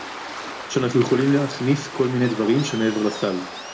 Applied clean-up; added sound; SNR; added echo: none; Waves, surf; 12 dB; reverberation time 0.4 s.